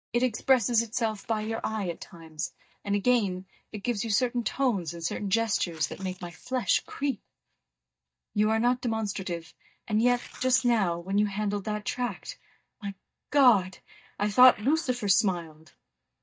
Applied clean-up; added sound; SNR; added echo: neural mask model DeepFilterNet 3.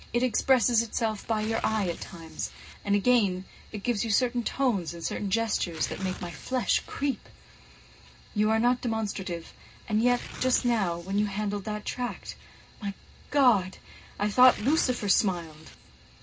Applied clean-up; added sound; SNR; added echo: none; Tearing; 19 dB; reverberation time 0.2 s.